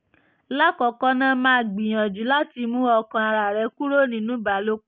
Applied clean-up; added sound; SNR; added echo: none; none; none; none.